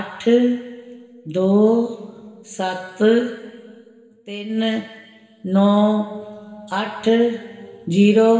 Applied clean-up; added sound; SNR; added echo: none; none; none; reverberation time 2.3 s.